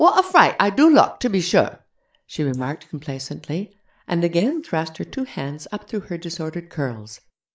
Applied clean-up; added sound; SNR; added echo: neural mask model Resemble Enhance denoiser.